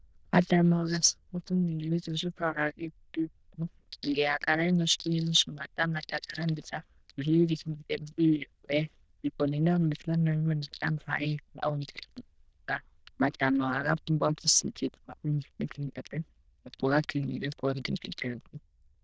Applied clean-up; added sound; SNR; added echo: neural diffusion model UNIVERSE++.